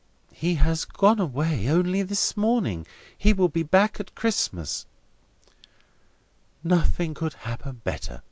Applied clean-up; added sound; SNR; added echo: none; none; none; none.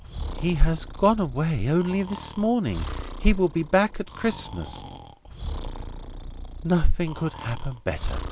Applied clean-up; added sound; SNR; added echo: none; Breathing; 11 dB; none.